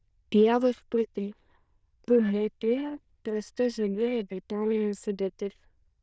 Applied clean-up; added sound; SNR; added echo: neural diffusion model UNIVERSE++.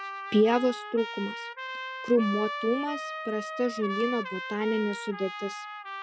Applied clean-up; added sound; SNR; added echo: classical method Wiener filter.